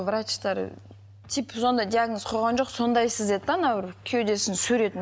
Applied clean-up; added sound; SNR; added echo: none; none; none; none.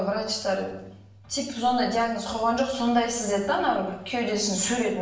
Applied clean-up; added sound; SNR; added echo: none; none; none; reverberation time 0.6 s.